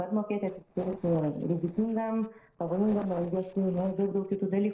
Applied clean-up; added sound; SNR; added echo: neural separator model SepFormer DNS4.